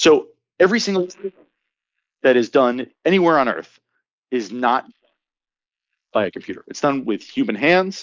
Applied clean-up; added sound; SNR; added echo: neural mask model Resemble Enhance denoiser.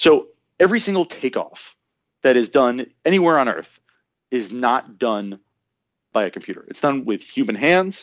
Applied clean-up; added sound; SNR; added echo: none; none; none; none.